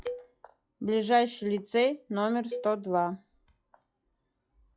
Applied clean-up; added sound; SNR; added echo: classical method log-MMSE.